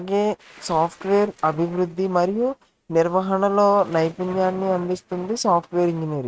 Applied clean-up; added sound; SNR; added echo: neural mask model RNNoise.